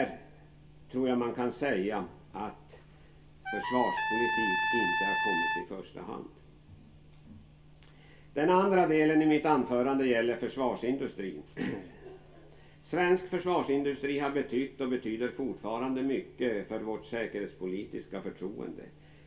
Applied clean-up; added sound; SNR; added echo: none; Trumpet; 1 dB; reverberation time 0.3 s.